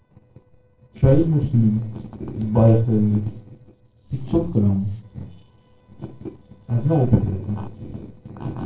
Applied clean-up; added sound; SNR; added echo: neural separator model SepFormer DNS4.